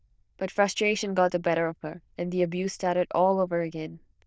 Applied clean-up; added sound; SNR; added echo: neural diffusion model UNIVERSE++.